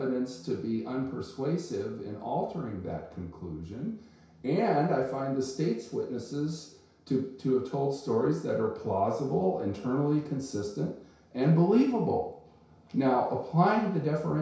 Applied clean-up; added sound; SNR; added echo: none; none; none; reverberation time 0.6 s.